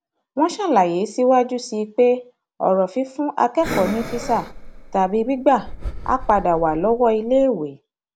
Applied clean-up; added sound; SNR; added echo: none; Breathing; 11 dB; none.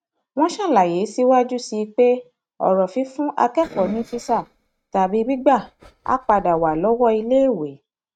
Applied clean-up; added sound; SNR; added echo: neural mask model RNNoise.